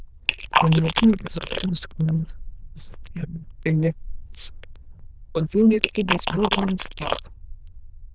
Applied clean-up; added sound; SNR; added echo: neural diffusion model UNIVERSE++.